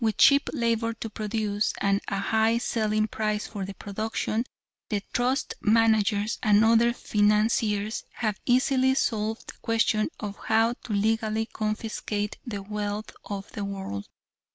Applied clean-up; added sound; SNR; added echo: none; none; none; none.